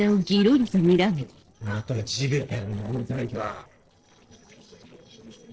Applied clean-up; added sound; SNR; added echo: neural separator model SepFormer DNS4.